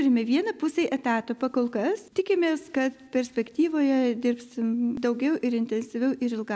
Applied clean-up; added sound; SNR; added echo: none; none; none; none.